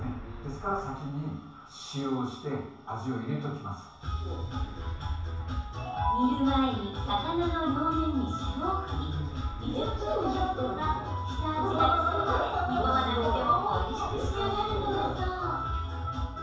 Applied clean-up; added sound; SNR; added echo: none; Motor vehicle (road); 17 dB; reverberation time 0.7 s.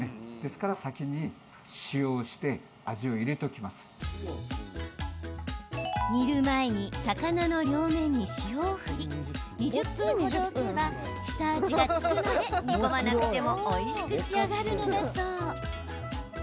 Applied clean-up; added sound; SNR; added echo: none; none; none; none.